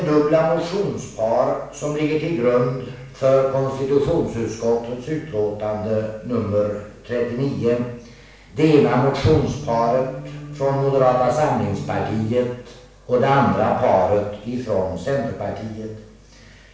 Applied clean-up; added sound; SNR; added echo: none; Organ; 12 dB; reverberation time 0.7 s.